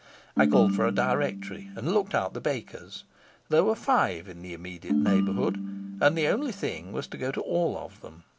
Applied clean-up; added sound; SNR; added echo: none; Ringtone; 2 dB; none.